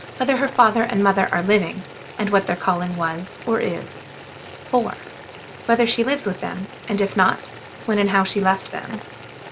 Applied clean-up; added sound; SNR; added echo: none; Boiling; 16 dB; none.